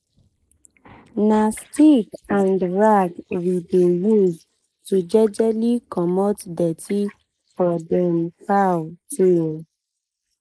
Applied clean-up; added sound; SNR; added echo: neural mask model Resemble Enhance denoiser.